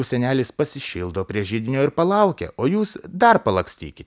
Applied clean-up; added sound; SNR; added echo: none; none; none; none.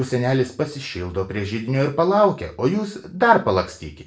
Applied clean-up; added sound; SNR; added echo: none; none; none; reverberation time 0.3 s.